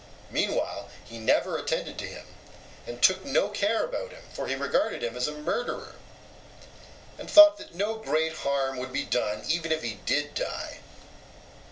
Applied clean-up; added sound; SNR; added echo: none; none; none; none.